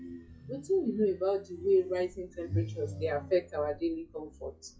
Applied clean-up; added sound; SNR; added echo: classical method WPE with log-MMSE.